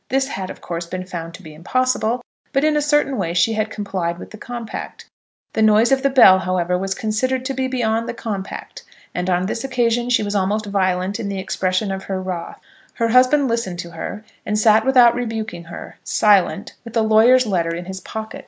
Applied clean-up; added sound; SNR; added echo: none; none; none; none.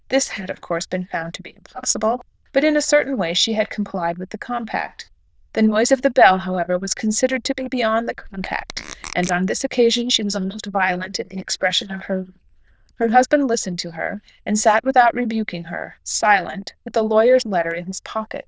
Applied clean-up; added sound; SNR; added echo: neural diffusion model UNIVERSE++.